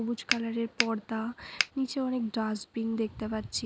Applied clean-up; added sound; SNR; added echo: none; Finger snapping; 0 dB; none.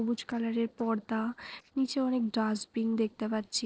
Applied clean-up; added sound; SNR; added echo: neural separator model SepFormer DNS4.